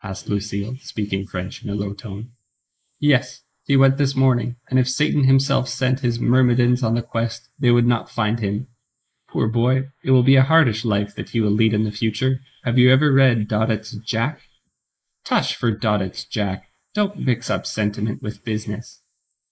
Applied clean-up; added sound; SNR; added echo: neural mask model Resemble Enhance denoiser.